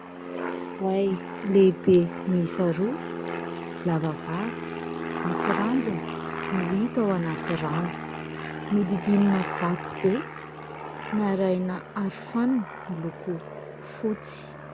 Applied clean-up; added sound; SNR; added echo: none; Aircraft; 7 dB; none.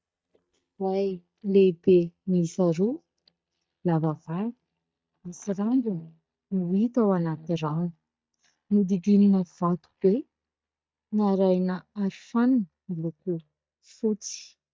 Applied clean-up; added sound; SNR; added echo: neural mask model DeepFilterNet 3.